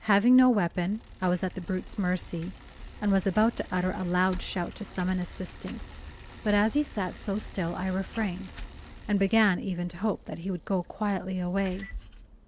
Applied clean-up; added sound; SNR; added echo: none; Bicycle; 15 dB; none.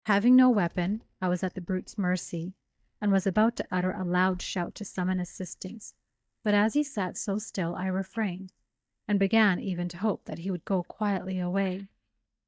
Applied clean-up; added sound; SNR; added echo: neural mask model DeepFilterNet 3.